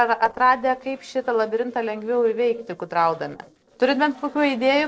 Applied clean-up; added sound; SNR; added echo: neural separator model SepFormer DNS4.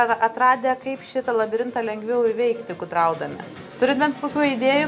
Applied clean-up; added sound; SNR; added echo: none; none; none; none.